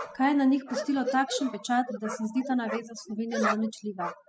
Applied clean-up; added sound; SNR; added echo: classical method spectral subtraction.